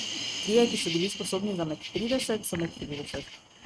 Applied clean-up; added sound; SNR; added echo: neural mask model RNNoise.